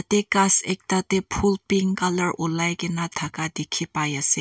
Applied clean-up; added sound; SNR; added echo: none; none; none; none.